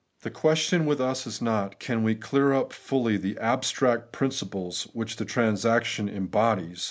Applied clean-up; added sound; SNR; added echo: none; none; none; none.